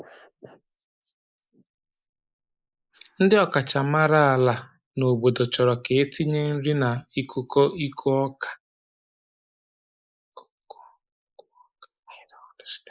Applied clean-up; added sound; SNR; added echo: neural mask model Resemble Enhance denoiser.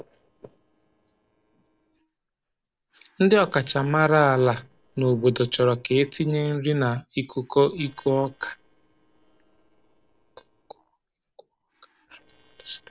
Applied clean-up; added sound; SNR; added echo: neural separator model SepFormer DNS4.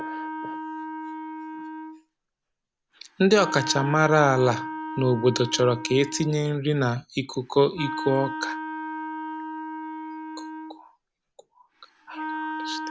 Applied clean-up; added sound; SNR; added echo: none; Wind instrument, woodwind instrument; 9 dB; none.